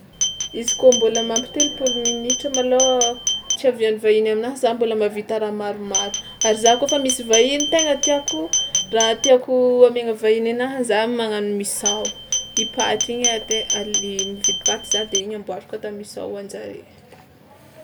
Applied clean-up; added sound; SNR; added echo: none; Glass; 3 dB; none.